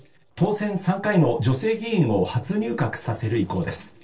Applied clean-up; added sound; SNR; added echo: neural separator model SepFormer DNS4.